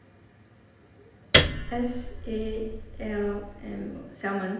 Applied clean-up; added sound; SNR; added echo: none; Piano; -5 dB; reverberation time 0.8 s.